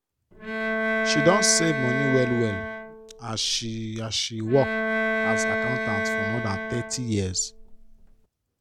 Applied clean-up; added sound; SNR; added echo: none; Bowed string instrument; 1 dB; none.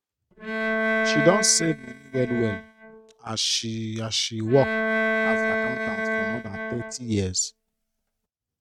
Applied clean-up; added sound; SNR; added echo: neural mask model RNNoise.